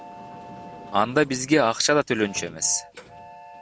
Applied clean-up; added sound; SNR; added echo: none; Sliding door + Train; 18 dB; none.